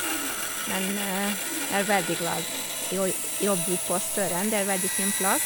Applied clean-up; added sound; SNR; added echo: none; Sawing; 0 dB; none.